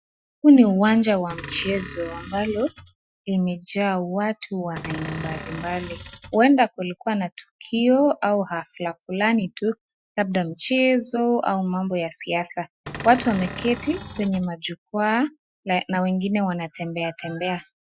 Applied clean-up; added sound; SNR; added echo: classical method Wiener filter.